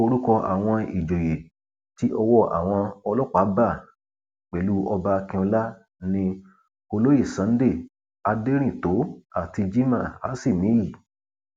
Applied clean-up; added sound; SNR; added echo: none; none; none; none.